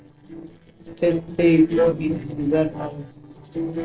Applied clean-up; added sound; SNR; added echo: neural separator model SepFormer DNS4.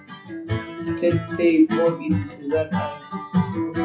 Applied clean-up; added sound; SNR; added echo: classical method WPE with log-MMSE.